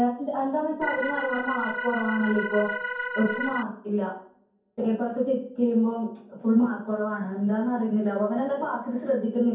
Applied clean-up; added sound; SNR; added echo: none; Organ; 4 dB; reverberation time 0.6 s.